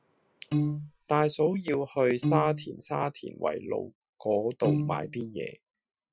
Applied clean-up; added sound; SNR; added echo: classical method Wiener filter.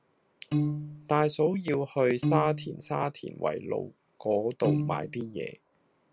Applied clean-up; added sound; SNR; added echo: none; Piano; 1 dB; none.